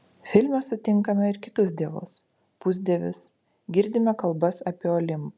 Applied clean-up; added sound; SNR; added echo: none; none; none; none.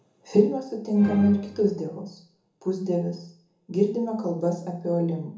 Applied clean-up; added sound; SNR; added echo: none; Musical instrument; 14 dB; reverberation time 0.7 s.